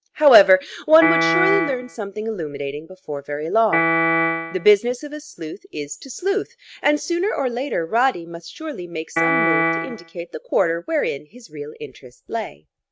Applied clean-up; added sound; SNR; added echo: neural mask model RNNoise.